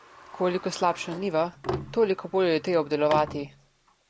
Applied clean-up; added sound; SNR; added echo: none; Sliding door; 12 dB; none.